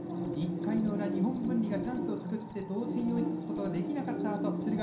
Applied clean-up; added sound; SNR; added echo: none; Cricket; 5 dB; reverberation time 0.6 s.